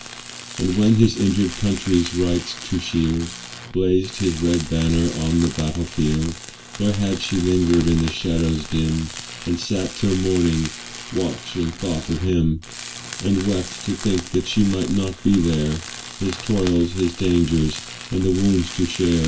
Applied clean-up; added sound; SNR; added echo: none; Tools; 14 dB; reverberation time 0.2 s.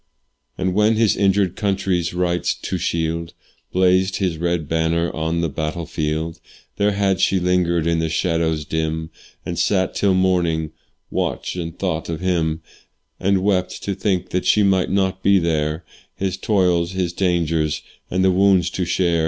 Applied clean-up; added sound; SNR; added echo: none; none; none; none.